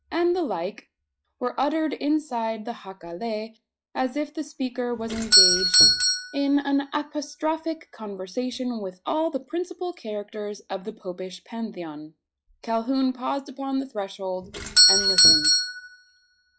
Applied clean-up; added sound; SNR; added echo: classical method log-MMSE.